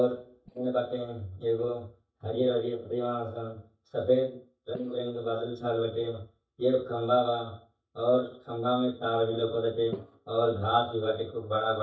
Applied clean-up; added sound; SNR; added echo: neural mask model DeepFilterNet 3.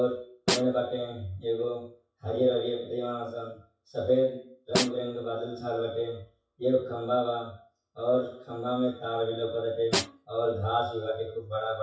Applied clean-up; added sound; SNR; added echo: classical method WPE with log-MMSE.